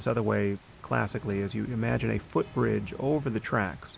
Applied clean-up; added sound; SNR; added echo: none; Rain; 17 dB; none.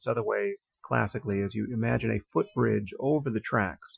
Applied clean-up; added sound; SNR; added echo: classical method Wiener filter.